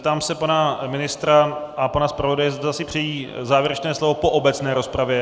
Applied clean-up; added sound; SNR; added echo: none; none; none; none.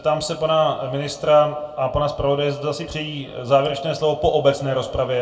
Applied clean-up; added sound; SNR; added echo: none; none; none; reverberation time 0.2 s.